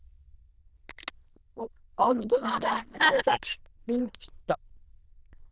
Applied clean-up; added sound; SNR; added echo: neural diffusion model UNIVERSE++.